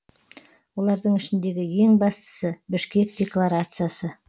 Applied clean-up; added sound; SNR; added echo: none; none; none; none.